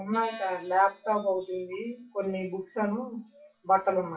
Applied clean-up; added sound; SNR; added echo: classical method WPE with log-MMSE.